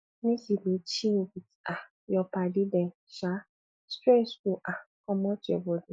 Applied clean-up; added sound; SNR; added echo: none; none; none; none.